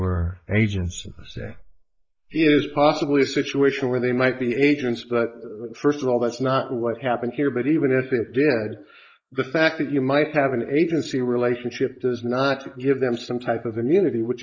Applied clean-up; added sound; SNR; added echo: neural mask model Resemble Enhance denoiser.